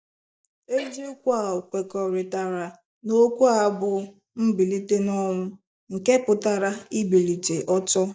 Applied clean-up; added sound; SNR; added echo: neural mask model DeepFilterNet 3.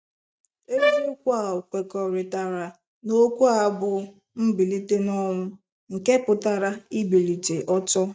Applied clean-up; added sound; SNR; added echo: neural mask model RNNoise.